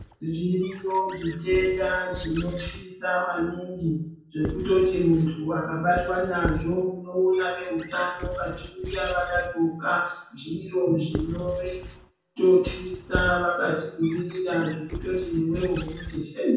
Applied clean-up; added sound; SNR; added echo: none; Squeak / Writing; 12 dB; reverberation time 0.5 s.